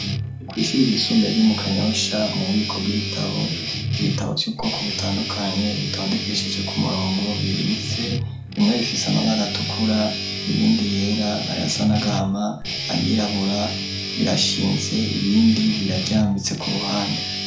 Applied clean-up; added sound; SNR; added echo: none; Guitar; 4 dB; reverberation time 0.4 s.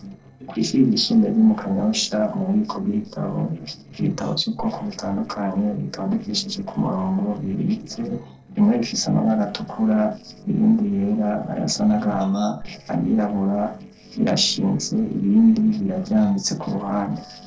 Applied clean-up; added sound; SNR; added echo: neural separator model SepFormer DNS4.